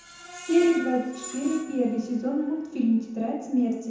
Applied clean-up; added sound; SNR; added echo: none; Screech; 17 dB; reverberation time 0.9 s.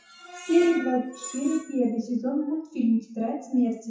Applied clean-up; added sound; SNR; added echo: classical method WPE with log-MMSE.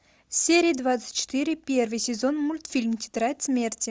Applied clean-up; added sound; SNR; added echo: none; none; none; none.